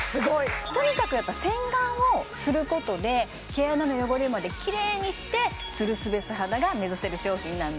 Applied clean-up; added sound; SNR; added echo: none; none; none; none.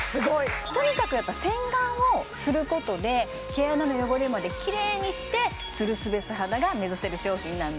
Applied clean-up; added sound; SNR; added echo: none; Wind instrument, woodwind instrument; 13 dB; none.